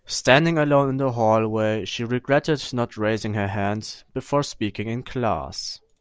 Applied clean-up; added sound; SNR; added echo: none; none; none; none.